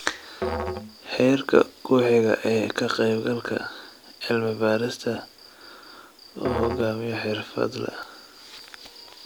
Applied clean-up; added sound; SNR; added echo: none; Musical instrument; 10 dB; none.